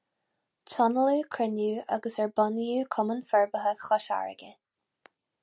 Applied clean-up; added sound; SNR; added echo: none; none; none; none.